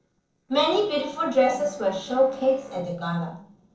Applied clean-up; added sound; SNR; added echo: neural separator model SepFormer DNS4.